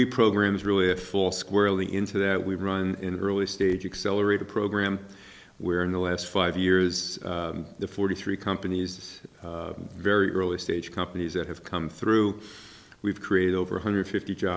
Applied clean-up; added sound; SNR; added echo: none; none; none; none.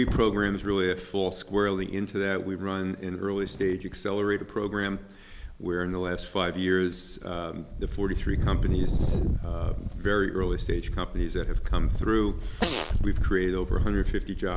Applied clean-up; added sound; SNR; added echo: none; Wind + Fart; 0 dB; none.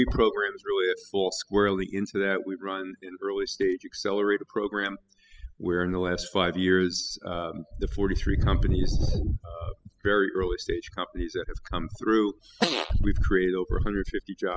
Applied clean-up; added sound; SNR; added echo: classical method spectral subtraction.